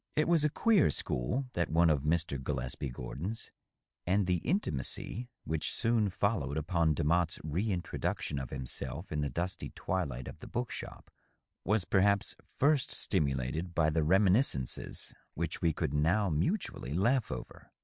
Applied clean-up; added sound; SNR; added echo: none; none; none; none.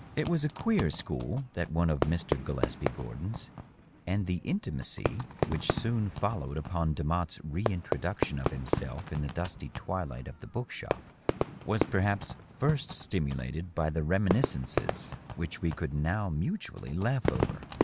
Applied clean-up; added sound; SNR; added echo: none; Fireworks; 4 dB; none.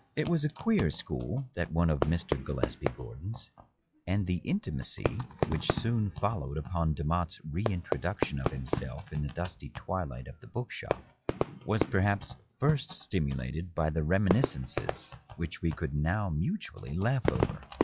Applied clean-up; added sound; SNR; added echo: classical method log-MMSE.